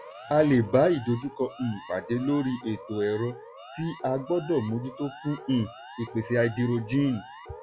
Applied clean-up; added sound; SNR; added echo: classical method log-MMSE.